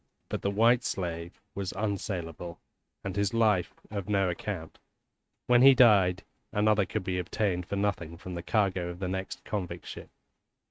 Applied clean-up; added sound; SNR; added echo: neural mask model RNNoise.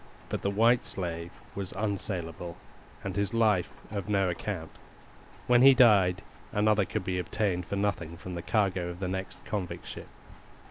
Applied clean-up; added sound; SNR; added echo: none; Rain; 19 dB; none.